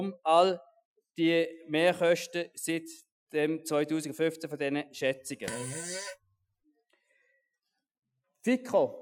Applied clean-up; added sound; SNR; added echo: classical method Wiener filter.